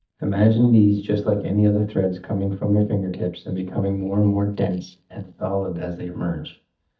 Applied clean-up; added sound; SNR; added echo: neural mask model DeepFilterNet 3.